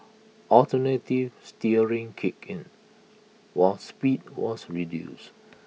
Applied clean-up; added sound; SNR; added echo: none; none; none; none.